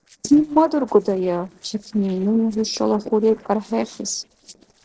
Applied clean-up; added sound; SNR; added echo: neural separator model SepFormer DNS4.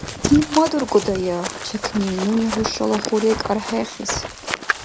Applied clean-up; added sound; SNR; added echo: none; Run; 7 dB; none.